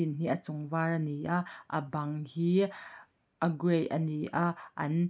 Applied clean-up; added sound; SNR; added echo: none; none; none; none.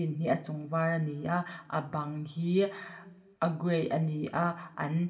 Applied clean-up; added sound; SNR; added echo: none; none; none; reverberation time 1.6 s.